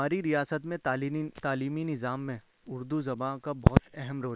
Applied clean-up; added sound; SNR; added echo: neural separator model SepFormer WHAM!.